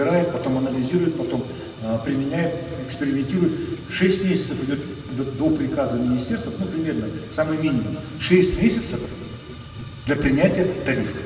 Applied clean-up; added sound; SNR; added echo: none; Fire; 15 dB; reverberation time 2.4 s.